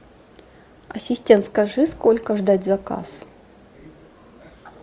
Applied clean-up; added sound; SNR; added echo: none; none; none; none.